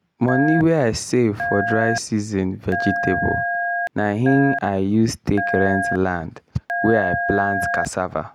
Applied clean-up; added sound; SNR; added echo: none; Telephone; 4 dB; none.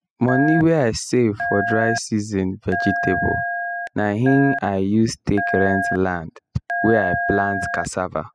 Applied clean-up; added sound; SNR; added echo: classical method spectral subtraction.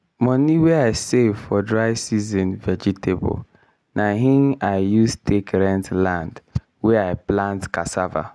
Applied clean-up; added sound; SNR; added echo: none; none; none; none.